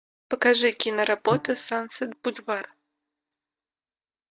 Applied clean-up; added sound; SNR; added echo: neural mask model DeepFilterNet 3.